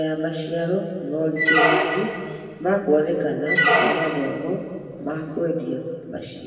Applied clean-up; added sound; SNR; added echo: none; Squeak; -1 dB; reverberation time 2.1 s.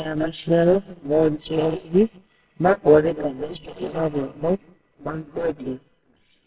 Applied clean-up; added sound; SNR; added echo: neural separator model SepFormer WHAMR!.